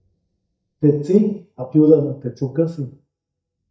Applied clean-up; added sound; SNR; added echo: neural mask model DeepFilterNet 3.